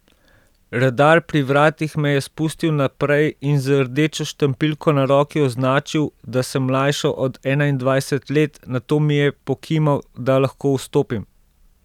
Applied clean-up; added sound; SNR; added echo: none; none; none; none.